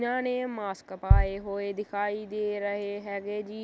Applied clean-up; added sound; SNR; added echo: none; Bass drum; -4 dB; none.